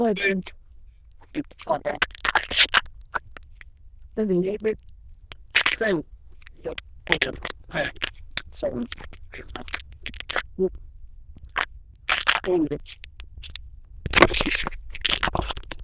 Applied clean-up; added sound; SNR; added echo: neural diffusion model UNIVERSE++.